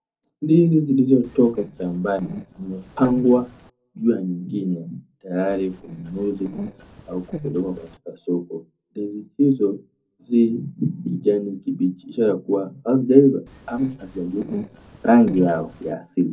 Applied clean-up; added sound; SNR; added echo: neural separator model SepFormer DNS4.